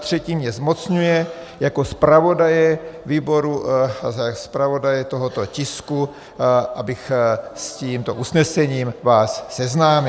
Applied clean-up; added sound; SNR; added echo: none; none; none; none.